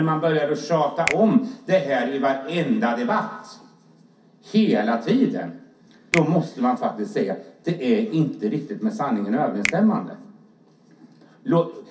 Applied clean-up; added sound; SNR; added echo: none; Finger snapping; 13 dB; reverberation time 0.3 s.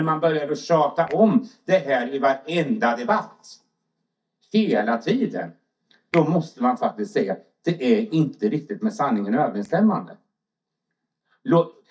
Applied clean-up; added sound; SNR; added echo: neural mask model DeepFilterNet 3.